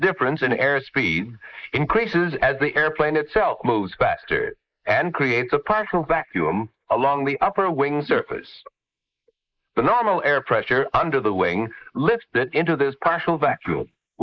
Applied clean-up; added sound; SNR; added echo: neural mask model Resemble Enhance denoiser.